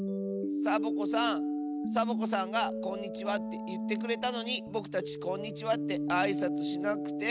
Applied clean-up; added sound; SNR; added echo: none; none; none; none.